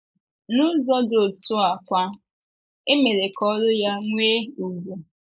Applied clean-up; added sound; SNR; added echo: neural mask model Resemble Enhance denoiser.